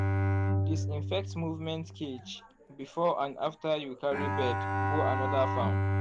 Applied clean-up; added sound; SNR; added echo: none; Bowed string instrument; -2 dB; none.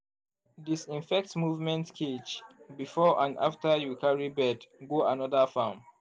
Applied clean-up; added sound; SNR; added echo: none; none; none; none.